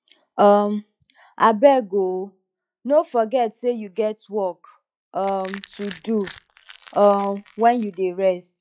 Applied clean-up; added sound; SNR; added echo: classical method log-MMSE.